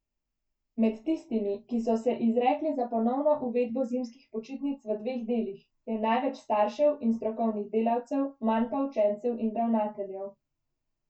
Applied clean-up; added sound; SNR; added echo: none; none; none; reverberation time 0.1 s.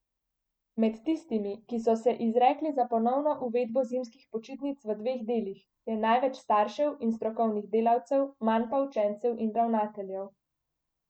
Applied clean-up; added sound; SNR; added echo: none; none; none; none.